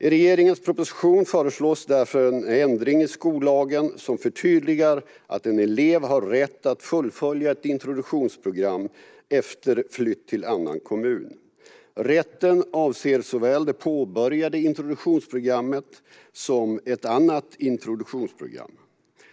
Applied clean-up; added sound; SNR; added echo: neural mask model Resemble Enhance denoiser.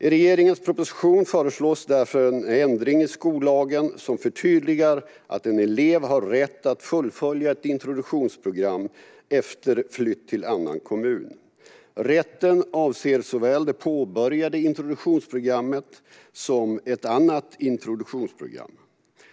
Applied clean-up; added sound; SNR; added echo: none; none; none; none.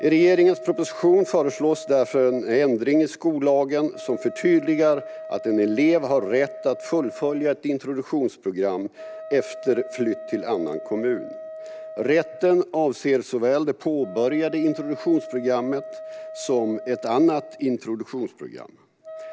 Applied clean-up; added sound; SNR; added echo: none; Wind instrument, woodwind instrument; 15 dB; none.